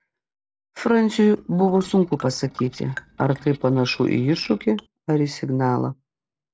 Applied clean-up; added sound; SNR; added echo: neural separator model SepFormer DNS4.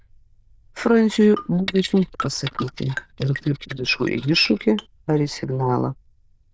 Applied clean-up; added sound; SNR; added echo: neural diffusion model UNIVERSE++.